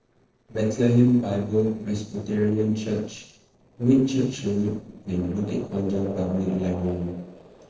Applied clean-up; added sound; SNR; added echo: neural separator model SepFormer DNS4.